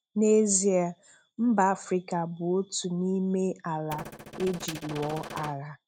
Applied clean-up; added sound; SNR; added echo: neural mask model RNNoise.